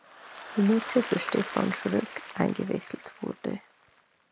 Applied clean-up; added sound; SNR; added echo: none; Applause; 11 dB; none.